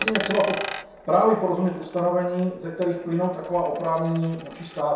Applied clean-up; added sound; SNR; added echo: none; Coin (dropping); 11 dB; reverberation time 0.7 s.